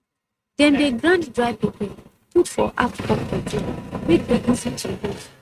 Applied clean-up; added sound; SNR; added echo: neural mask model RNNoise.